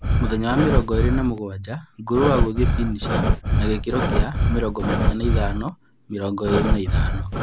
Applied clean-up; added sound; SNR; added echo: none; Breathing; -3 dB; none.